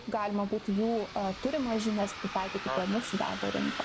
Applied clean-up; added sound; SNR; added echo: none; Bus; 9 dB; none.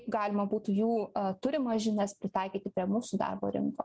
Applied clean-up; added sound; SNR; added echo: none; none; none; none.